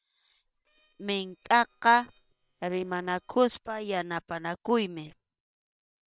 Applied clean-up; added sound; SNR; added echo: neural separator model SepFormer WHAM!.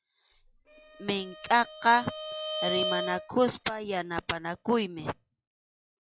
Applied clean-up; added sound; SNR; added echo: classical method log-MMSE.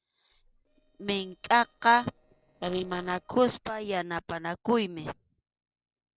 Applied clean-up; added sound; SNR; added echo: neural separator model SepFormer DNS4.